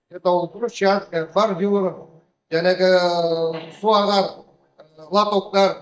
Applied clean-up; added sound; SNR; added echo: neural mask model DeepFilterNet 3.